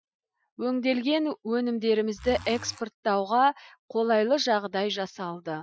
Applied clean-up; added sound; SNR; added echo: classical method Wiener filter.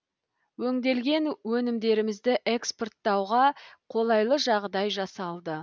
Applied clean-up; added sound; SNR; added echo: none; none; none; none.